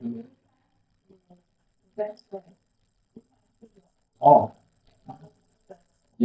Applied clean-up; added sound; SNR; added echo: neural mask model DeepFilterNet 3.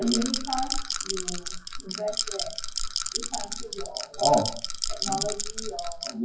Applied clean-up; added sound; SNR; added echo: classical method WPE with log-MMSE.